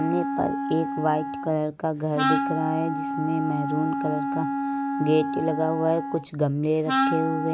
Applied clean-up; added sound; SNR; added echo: none; Wind instrument, woodwind instrument; 2 dB; none.